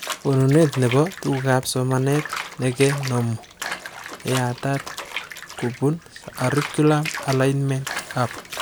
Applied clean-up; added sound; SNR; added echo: none; Bathtub (filling or washing) / Water; 11 dB; none.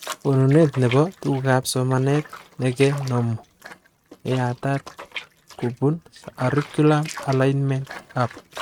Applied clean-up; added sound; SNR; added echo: neural mask model RNNoise.